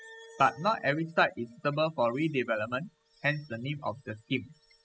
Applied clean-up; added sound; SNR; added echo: classical method spectral subtraction.